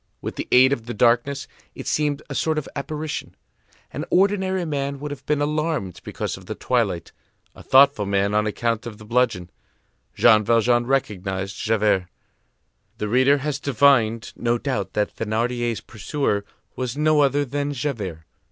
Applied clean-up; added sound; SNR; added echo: none; none; none; none.